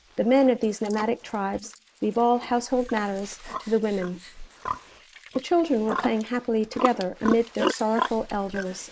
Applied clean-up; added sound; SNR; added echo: neural mask model Resemble Enhance denoiser.